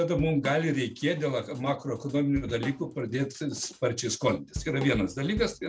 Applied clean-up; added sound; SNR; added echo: none; Drum / Drum kit; 14 dB; none.